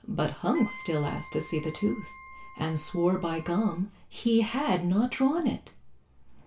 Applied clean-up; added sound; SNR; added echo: none; Wind instrument, woodwind instrument; 18 dB; reverberation time 0.3 s.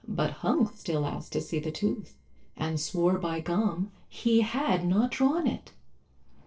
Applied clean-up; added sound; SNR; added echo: neural separator model SepFormer DNS4.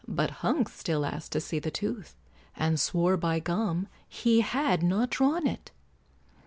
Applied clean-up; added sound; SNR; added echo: none; none; none; none.